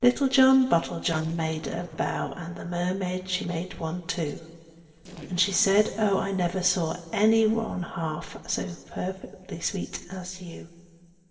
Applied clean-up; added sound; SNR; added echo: neural separator model SepFormer DNS4.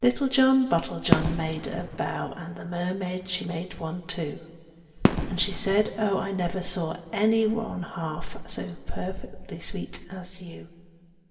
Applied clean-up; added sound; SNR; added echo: none; Fireworks; 4 dB; reverberation time 2.1 s.